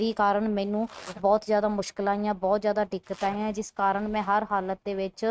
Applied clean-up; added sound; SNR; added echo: neural mask model RNNoise.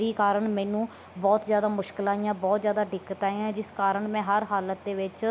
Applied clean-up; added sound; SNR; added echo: none; none; none; none.